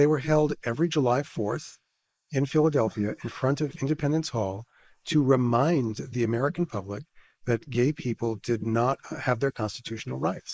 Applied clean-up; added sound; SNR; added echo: neural mask model Resemble Enhance denoiser.